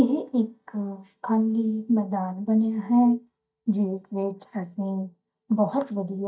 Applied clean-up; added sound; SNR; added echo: neural mask model DeepFilterNet 3.